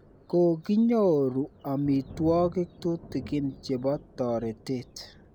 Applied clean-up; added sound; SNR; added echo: none; Thunder; 19 dB; none.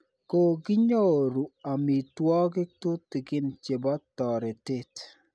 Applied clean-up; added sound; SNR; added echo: none; none; none; none.